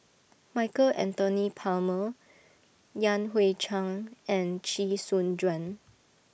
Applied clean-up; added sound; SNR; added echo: none; none; none; none.